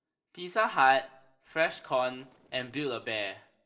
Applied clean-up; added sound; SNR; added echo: neural separator model SepFormer DNS4.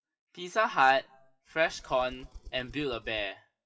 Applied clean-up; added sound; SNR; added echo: classical method WPE with log-MMSE.